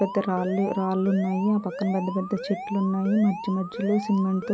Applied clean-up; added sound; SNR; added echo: none; Alarm; 11 dB; none.